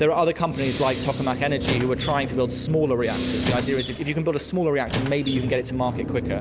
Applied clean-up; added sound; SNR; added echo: none; Squeak + Respiratory sounds; 10 dB; none.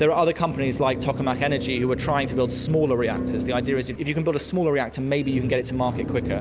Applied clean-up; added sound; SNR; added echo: none; none; none; none.